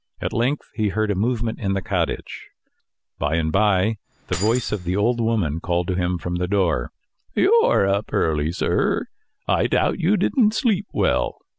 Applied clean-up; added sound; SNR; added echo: none; Keys jangling; 13 dB; none.